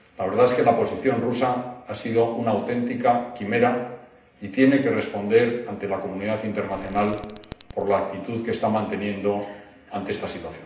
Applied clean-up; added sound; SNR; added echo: none; Alarm; 19 dB; reverberation time 0.8 s.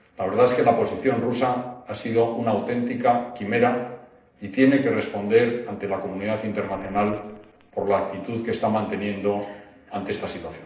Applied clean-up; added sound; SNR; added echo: neural separator model SepFormer DNS4.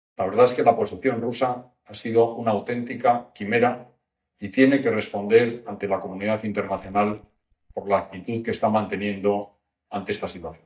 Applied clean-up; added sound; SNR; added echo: neural mask model DeepFilterNet 3.